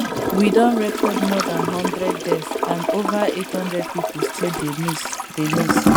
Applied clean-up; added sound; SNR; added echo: none; Toilet flush / Gurgling; -1 dB; none.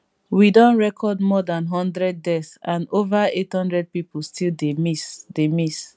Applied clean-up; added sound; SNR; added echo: none; none; none; none.